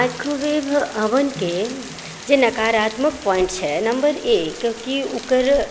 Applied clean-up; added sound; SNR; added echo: none; Rain; 16 dB; none.